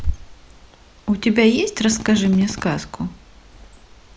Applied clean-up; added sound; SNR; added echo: none; Drill + Bird; 11 dB; none.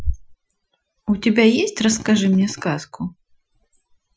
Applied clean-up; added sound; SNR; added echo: classical method Wiener filter.